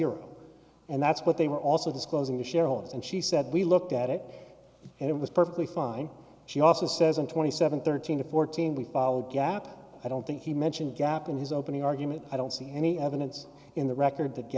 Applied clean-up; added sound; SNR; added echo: none; none; none; none.